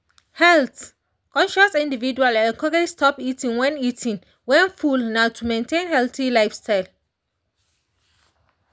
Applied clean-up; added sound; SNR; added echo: none; none; none; none.